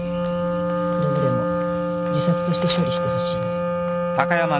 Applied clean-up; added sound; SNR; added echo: none; Wind instrument, woodwind instrument; -4 dB; none.